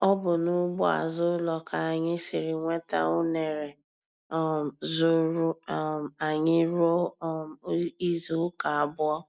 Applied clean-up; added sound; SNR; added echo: none; none; none; none.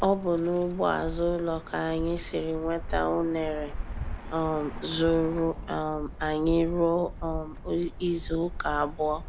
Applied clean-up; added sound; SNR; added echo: none; Bird; 9 dB; none.